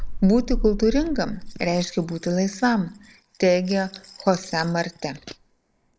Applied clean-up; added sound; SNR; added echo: neural mask model Resemble Enhance denoiser.